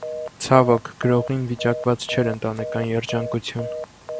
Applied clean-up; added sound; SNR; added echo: none; Telephone; 9 dB; none.